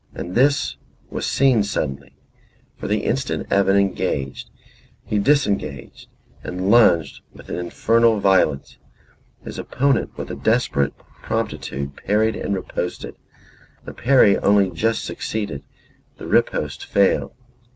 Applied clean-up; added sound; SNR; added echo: none; none; none; none.